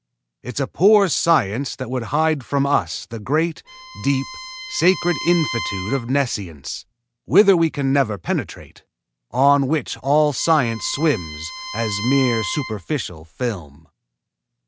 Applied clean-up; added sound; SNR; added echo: none; Bowed string instrument; 11 dB; none.